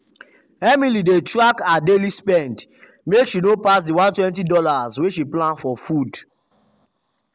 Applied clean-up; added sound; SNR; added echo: none; none; none; none.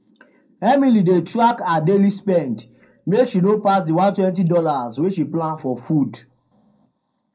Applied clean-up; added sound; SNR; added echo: none; none; none; reverberation time 0.2 s.